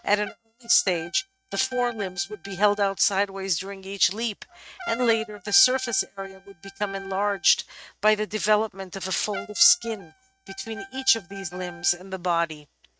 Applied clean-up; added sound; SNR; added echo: neural mask model RNNoise.